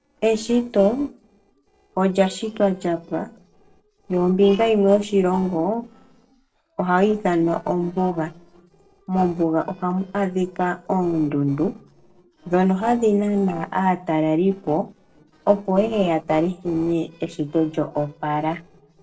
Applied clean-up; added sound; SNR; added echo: neural separator model SepFormer DNS4.